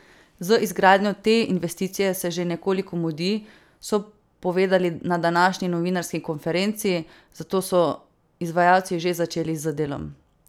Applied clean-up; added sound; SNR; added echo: none; none; none; none.